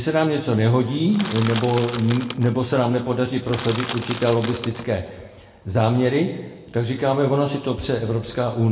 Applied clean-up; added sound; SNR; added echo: none; Crushing; 11 dB; reverberation time 1.1 s.